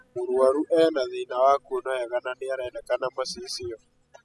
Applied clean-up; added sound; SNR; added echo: classical method spectral subtraction.